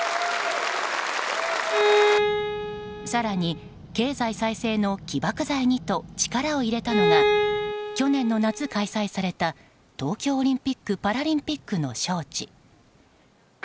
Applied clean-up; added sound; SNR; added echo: none; Bowed string instrument; -1 dB; none.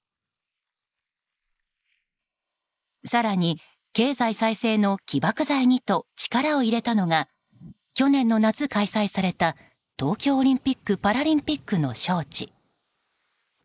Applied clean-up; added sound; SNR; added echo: neural mask model Resemble Enhance denoiser.